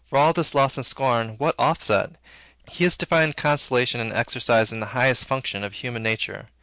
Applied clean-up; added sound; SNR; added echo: none; none; none; none.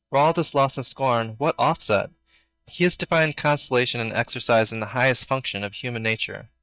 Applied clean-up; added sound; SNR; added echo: neural mask model DeepFilterNet 3.